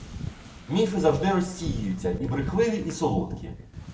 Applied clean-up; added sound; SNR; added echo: none; Wind / Ocean; 9 dB; reverberation time 0.6 s.